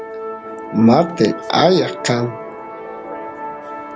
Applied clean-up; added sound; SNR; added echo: none; Musical instrument; 11 dB; none.